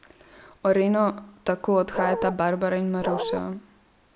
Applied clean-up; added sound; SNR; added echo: none; Bark; 2 dB; none.